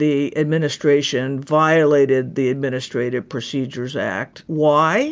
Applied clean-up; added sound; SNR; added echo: none; none; none; none.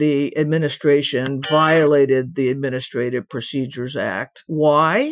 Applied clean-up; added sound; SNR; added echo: classical method Wiener filter.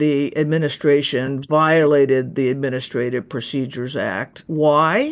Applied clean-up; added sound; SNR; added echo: neural mask model Resemble Enhance denoiser.